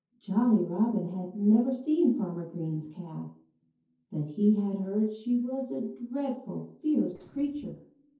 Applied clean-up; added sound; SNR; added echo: neural separator model SepFormer DNS4.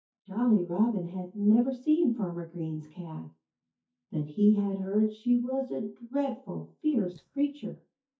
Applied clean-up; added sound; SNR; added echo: neural mask model DeepFilterNet 3.